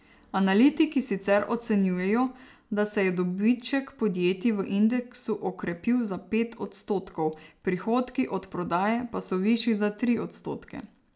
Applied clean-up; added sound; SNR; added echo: none; none; none; none.